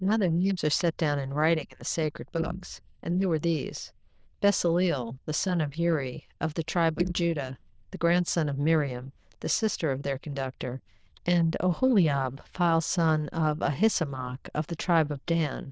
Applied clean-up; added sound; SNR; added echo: neural diffusion model UNIVERSE++.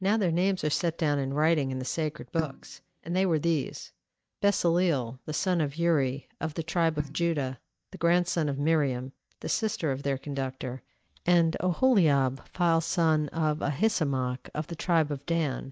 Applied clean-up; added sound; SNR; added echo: neural mask model DeepFilterNet 3.